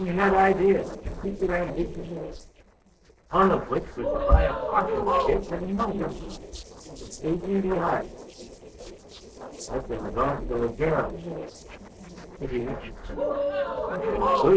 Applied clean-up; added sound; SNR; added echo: neural separator model SepFormer DNS4.